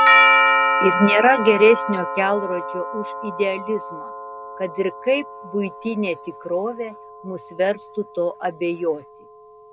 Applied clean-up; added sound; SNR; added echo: none; Doorbell; 1 dB; none.